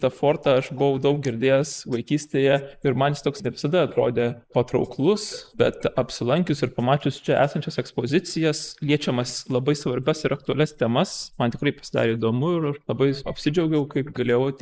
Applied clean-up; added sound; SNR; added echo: neural mask model Resemble Enhance denoiser.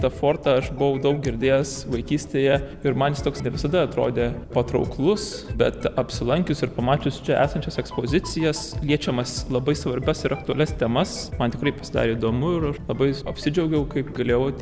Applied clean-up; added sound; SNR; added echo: none; none; none; none.